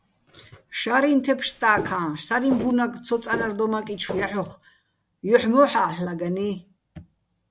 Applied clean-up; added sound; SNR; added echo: none; Walk, footsteps; 11 dB; none.